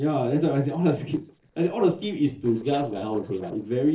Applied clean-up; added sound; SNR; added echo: neural separator model SepFormer DNS4.